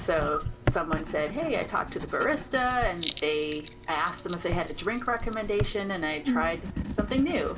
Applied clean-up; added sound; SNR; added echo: none; Writing; 4 dB; reverberation time 0.3 s.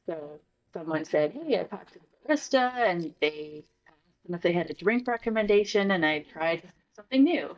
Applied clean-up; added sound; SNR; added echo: neural mask model DeepFilterNet 3.